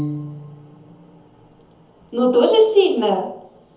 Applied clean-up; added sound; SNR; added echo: none; Piano; 15 dB; reverberation time 0.8 s.